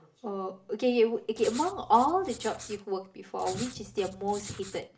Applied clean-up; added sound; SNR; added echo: none; Writing; 16 dB; reverberation time 0.4 s.